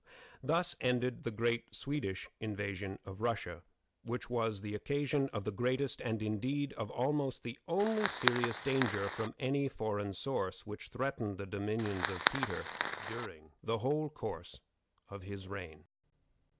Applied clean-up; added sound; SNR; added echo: none; Fire; -2 dB; none.